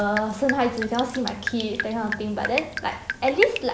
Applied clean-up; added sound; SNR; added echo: none; Drip; 7 dB; none.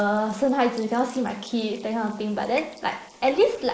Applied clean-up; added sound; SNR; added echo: neural mask model Resemble Enhance denoiser.